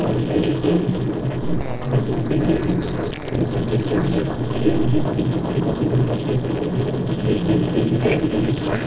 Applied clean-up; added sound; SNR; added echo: neural separator model SepFormer DNS4.